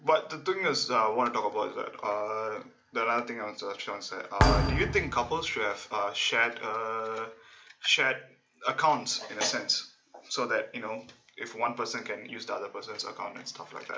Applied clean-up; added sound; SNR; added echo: none; Thump, thud; -2 dB; none.